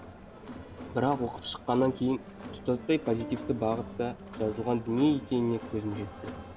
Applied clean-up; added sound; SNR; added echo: none; Crowd + Electric guitar; 12 dB; none.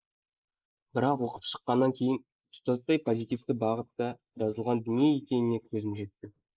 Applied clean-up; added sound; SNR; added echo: neural mask model Resemble Enhance denoiser.